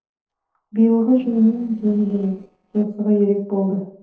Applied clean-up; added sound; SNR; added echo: neural separator model SepFormer DNS4.